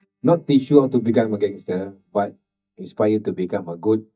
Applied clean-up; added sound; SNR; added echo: neural mask model DeepFilterNet 3.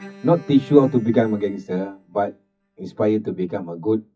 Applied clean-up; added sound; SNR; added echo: classical method WPE with log-MMSE.